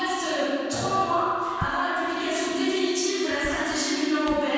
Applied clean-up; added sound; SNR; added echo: none; Drawer open or close; 19 dB; reverberation time 2.1 s.